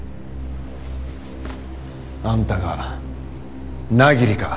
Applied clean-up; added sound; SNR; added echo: none; none; none; none.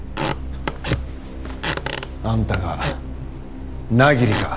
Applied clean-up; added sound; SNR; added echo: none; Squeak / Wood; 6 dB; none.